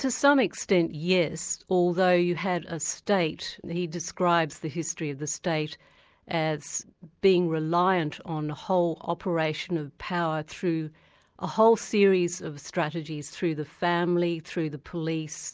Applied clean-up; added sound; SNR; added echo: none; none; none; none.